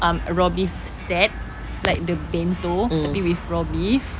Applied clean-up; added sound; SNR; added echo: none; none; none; none.